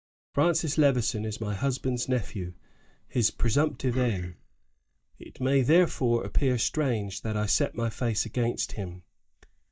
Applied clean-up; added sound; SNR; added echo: neural mask model DeepFilterNet 3.